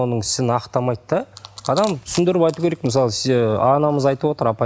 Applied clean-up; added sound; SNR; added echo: none; none; none; none.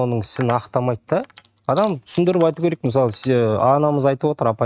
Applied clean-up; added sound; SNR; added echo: neural mask model RNNoise.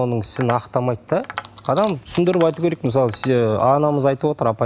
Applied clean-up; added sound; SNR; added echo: none; Tap; 18 dB; none.